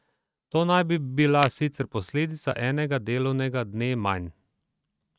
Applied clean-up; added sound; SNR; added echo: neural mask model RNNoise.